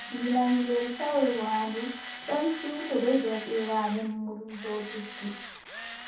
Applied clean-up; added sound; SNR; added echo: none; Tools; 11 dB; reverberation time 0.7 s.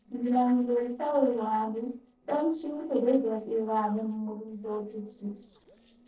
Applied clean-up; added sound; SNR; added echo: neural separator model SepFormer DNS4.